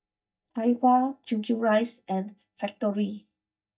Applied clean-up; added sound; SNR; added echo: neural mask model DeepFilterNet 3.